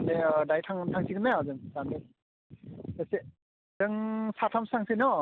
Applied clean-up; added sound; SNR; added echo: none; none; none; none.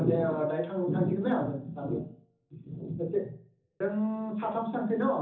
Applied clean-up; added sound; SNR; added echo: none; none; none; reverberation time 0.6 s.